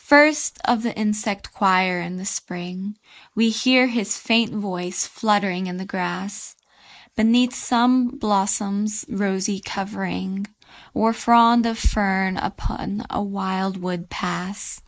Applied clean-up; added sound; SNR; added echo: neural mask model Resemble Enhance denoiser.